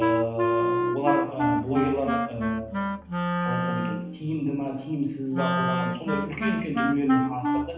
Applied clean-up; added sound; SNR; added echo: none; Wind instrument, woodwind instrument; -2 dB; reverberation time 0.8 s.